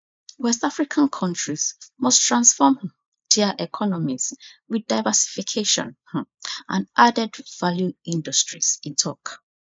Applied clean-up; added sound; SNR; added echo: neural mask model Resemble Enhance denoiser.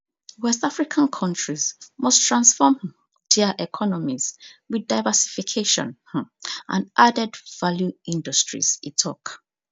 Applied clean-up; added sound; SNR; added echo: none; none; none; none.